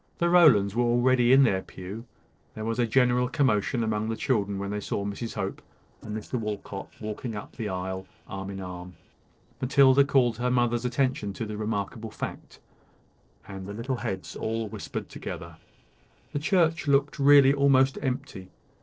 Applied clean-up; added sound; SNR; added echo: neural separator model SepFormer DNS4.